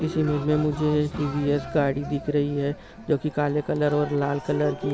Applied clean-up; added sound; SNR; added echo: none; Cheering; 11 dB; none.